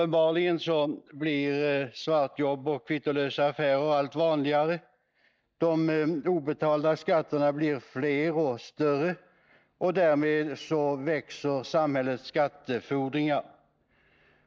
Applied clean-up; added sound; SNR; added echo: neural mask model DeepFilterNet 3.